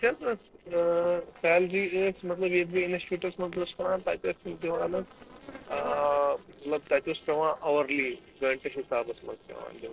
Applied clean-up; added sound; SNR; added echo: neural separator model SepFormer DNS4.